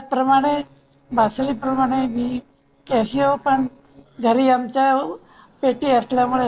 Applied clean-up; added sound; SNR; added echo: neural separator model SepFormer DNS4.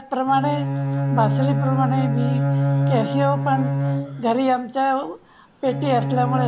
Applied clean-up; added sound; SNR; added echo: none; Bowed string instrument; 0 dB; none.